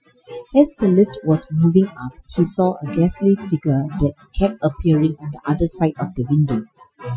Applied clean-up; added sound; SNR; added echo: classical method Wiener filter.